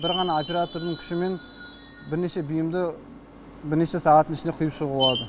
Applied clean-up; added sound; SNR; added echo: none; Chime; 5 dB; none.